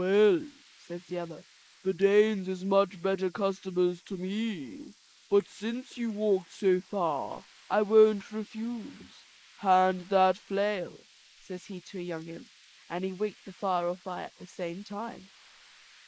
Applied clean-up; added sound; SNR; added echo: neural mask model Resemble Enhance denoiser.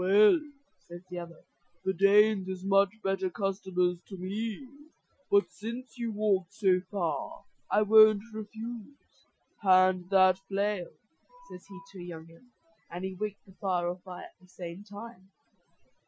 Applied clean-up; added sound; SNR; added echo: classical method Wiener filter.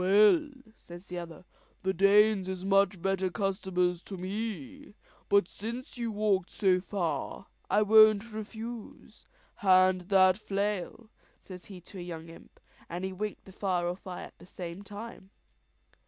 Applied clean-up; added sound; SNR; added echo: none; none; none; none.